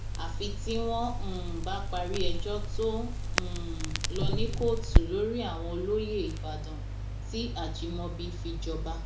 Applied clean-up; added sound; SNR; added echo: none; Crackle; -4 dB; reverberation time 0.4 s.